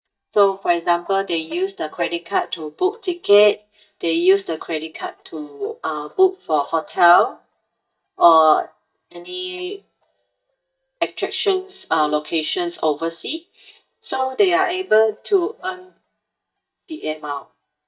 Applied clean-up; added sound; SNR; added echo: neural mask model DeepFilterNet 3.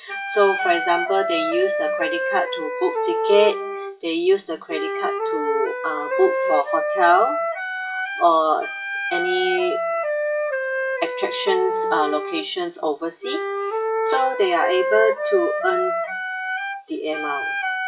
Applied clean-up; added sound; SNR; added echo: classical method WPE with log-MMSE.